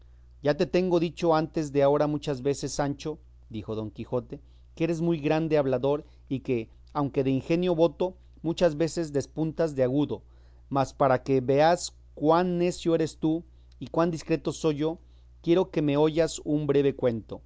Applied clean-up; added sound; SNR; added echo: none; none; none; none.